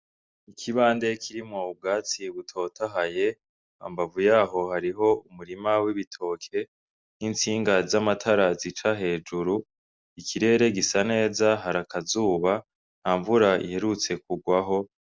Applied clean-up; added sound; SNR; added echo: none; none; none; none.